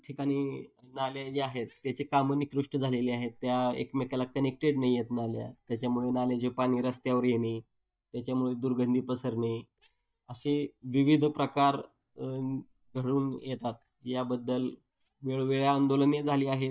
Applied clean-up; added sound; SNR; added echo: neural mask model DeepFilterNet 3.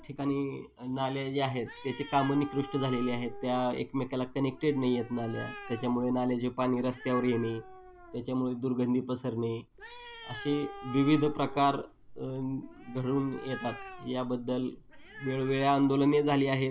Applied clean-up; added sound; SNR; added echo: none; Animal; 15 dB; none.